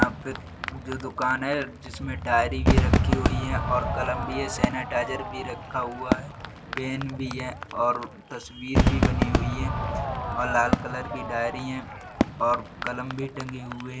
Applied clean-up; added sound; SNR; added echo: none; Crowd / Fireworks; -2 dB; none.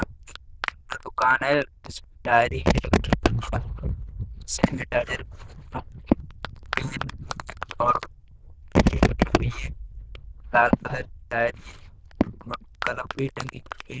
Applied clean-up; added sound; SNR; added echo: neural diffusion model UNIVERSE++.